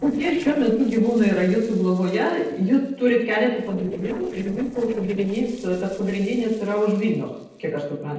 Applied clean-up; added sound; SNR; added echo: neural separator model SepFormer DNS4.